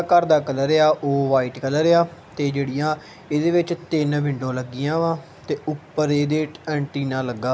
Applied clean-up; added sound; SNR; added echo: none; none; none; none.